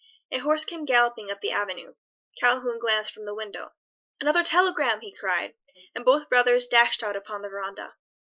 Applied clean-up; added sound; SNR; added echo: neural mask model Resemble Enhance denoiser.